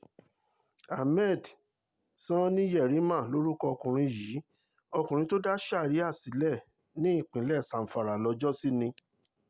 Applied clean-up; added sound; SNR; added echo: none; none; none; none.